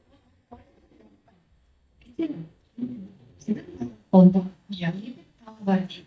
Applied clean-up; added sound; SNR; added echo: neural mask model DeepFilterNet 3.